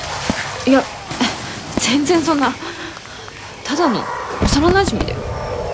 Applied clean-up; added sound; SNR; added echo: none; Water / Splash, splatter + Crowd / Fireworks; 4 dB; none.